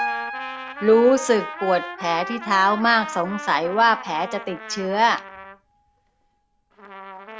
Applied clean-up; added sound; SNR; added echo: none; Piano + Trumpet; 11 dB; none.